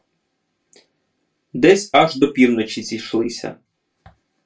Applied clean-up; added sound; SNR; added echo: none; none; none; reverberation time 0.2 s.